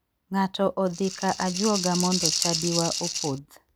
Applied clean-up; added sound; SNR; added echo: none; Rattle (instrument); 3 dB; none.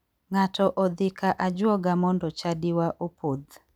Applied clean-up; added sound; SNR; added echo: none; none; none; none.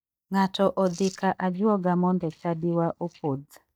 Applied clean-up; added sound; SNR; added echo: neural mask model DeepFilterNet 3.